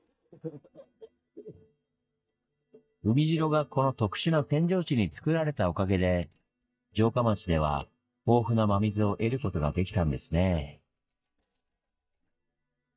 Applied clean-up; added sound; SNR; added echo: neural mask model DeepFilterNet 3.